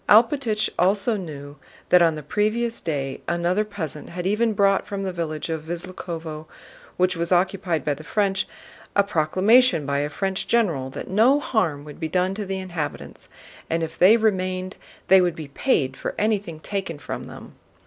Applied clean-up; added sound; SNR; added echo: none; none; none; none.